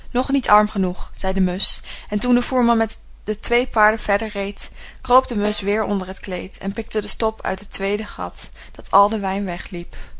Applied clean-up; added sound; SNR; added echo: none; Snare drum; 19 dB; none.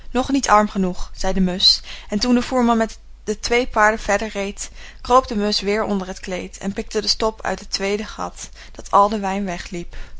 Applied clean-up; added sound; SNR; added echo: none; none; none; none.